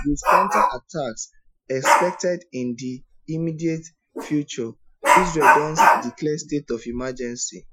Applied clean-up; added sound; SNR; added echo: classical method Wiener filter.